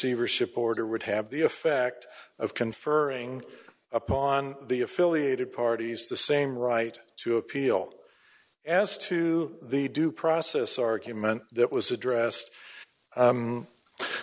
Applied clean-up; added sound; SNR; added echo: none; none; none; none.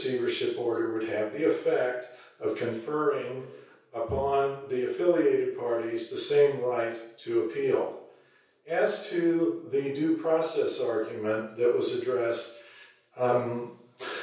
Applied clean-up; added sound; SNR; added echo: none; none; none; reverberation time 0.6 s.